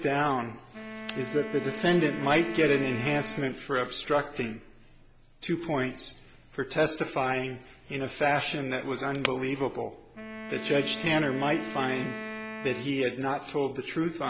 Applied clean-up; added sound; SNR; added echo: none; Wood + Wind instrument, woodwind instrument; 10 dB; none.